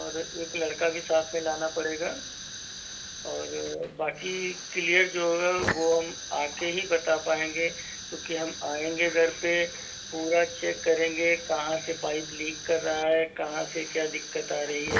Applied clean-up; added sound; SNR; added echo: none; Fire; 10 dB; reverberation time 0.2 s.